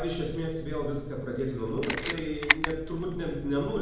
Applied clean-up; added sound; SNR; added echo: none; Camera; 3 dB; reverberation time 0.9 s.